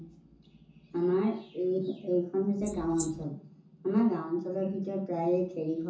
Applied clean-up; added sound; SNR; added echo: none; Wild animals; 11 dB; reverberation time 0.9 s.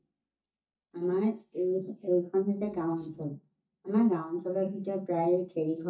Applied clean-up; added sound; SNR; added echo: neural mask model DeepFilterNet 3.